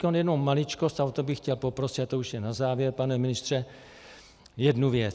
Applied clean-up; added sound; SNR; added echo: none; none; none; none.